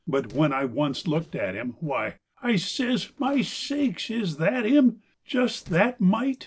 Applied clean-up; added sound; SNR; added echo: neural separator model SepFormer DNS4.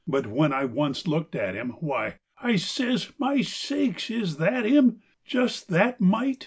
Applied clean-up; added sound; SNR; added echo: none; none; none; none.